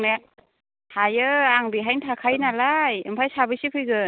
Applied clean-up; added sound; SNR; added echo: none; none; none; none.